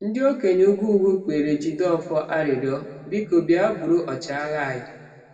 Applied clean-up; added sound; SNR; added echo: none; none; none; reverberation time 1.6 s.